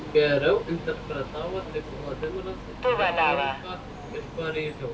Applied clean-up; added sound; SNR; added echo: none; Subway, metro, underground; 2 dB; reverberation time 0.1 s.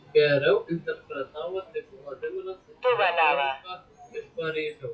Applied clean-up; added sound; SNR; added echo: classical method WPE with log-MMSE.